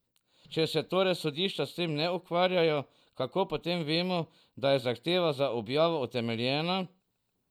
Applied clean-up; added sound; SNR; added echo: none; none; none; none.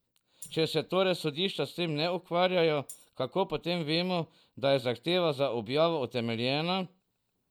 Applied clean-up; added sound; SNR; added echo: none; Tambourine; 19 dB; none.